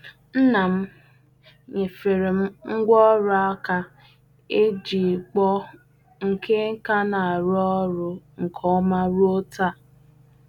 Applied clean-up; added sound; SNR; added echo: none; none; none; none.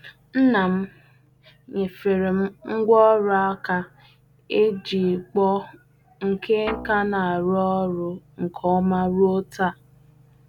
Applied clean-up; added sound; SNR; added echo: none; Guitar; 13 dB; none.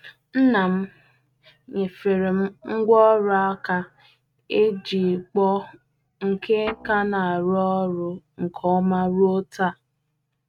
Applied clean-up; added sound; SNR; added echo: neural mask model RNNoise.